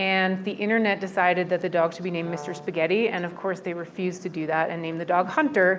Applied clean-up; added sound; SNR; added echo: none; Brass instrument; 17 dB; none.